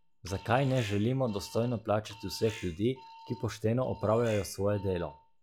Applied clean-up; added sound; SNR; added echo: classical method log-MMSE.